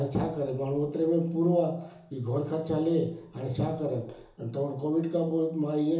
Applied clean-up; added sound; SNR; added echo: none; none; none; reverberation time 0.8 s.